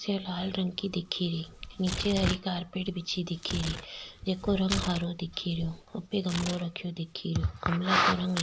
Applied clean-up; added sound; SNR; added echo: none; Tearing; 9 dB; none.